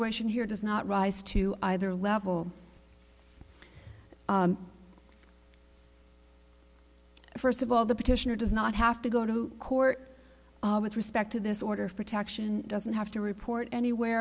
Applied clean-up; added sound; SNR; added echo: none; none; none; none.